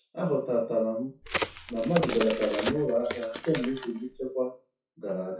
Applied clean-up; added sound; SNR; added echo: classical method WPE with log-MMSE.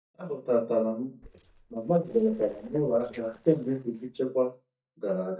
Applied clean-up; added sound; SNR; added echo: neural mask model DeepFilterNet 3.